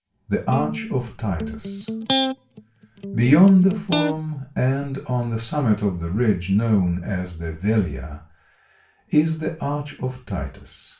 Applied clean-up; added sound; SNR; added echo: none; Electric guitar; 5 dB; reverberation time 0.3 s.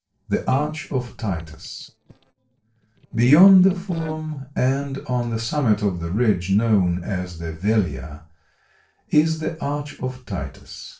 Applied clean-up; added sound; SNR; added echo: neural separator model SepFormer DNS4.